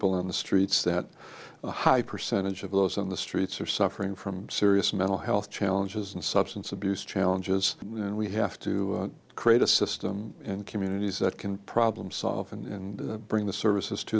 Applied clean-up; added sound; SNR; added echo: none; none; none; none.